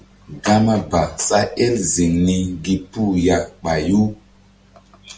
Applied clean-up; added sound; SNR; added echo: none; none; none; none.